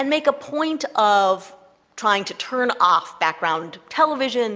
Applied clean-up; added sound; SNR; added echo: none; none; none; none.